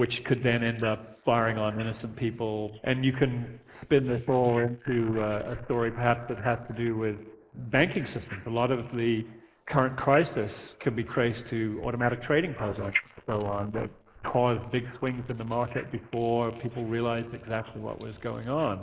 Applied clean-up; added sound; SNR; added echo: neural mask model Resemble Enhance denoiser.